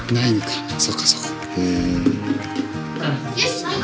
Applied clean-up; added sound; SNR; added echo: none; none; none; none.